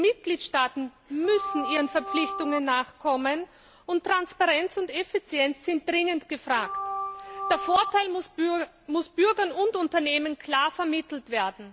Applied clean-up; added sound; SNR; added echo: none; Organ; 6 dB; none.